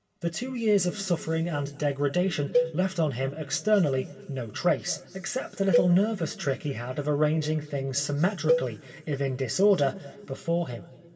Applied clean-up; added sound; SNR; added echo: none; Cowbell; 5 dB; reverberation time 2.1 s.